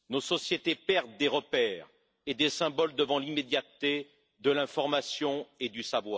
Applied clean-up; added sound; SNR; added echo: none; none; none; none.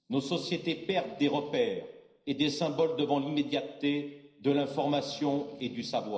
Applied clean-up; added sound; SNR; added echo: neural separator model SepFormer DNS4.